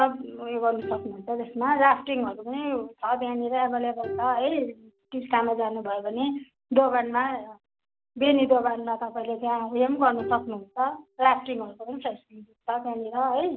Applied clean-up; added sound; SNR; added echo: none; Bowed string instrument; 17 dB; none.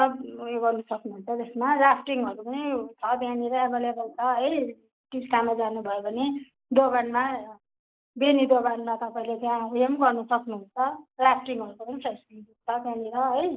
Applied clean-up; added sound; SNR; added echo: neural mask model Resemble Enhance denoiser.